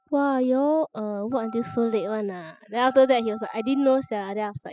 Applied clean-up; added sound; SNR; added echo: classical method spectral subtraction.